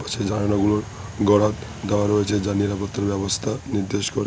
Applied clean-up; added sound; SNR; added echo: none; none; none; none.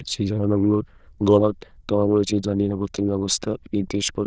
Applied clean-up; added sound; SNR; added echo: neural diffusion model UNIVERSE++.